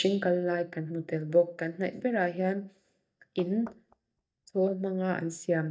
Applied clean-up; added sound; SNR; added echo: neural mask model DeepFilterNet 3.